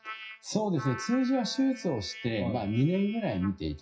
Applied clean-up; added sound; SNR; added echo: classical method WPE with log-MMSE.